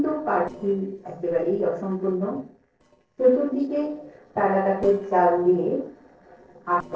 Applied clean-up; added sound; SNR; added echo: neural separator model SepFormer DNS4.